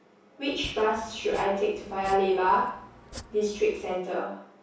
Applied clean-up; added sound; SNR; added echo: none; Domestic sounds, home sounds; 18 dB; reverberation time 0.6 s.